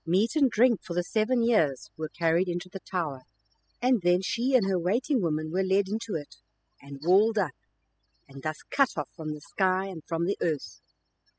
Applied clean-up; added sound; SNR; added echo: classical method spectral subtraction.